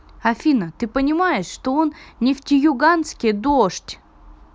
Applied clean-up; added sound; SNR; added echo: none; none; none; none.